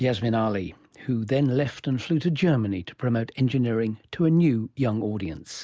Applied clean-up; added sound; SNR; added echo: none; none; none; none.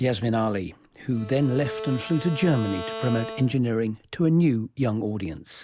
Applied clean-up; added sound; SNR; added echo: none; Bowed string instrument; 12 dB; none.